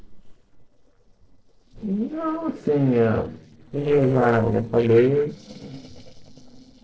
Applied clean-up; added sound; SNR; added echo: neural separator model SepFormer DNS4.